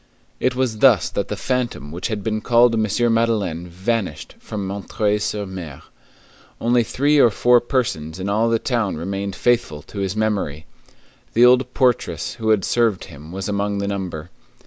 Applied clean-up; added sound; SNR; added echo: none; none; none; none.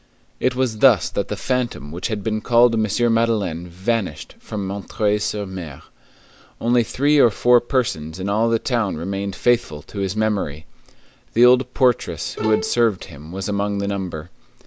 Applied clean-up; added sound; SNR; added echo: none; Bowed string instrument; 7 dB; none.